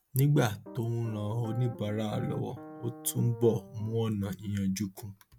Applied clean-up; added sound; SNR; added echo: none; Piano; 16 dB; none.